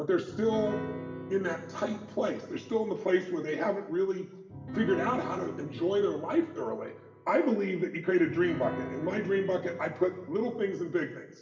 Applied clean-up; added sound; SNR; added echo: none; Piano; 11 dB; reverberation time 1.0 s.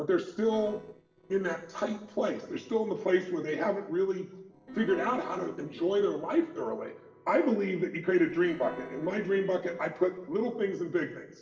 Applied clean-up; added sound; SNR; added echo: neural separator model SepFormer DNS4.